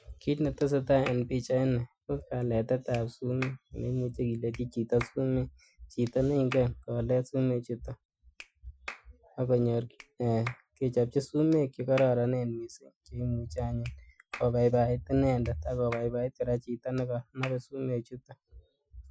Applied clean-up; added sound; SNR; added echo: classical method Wiener filter.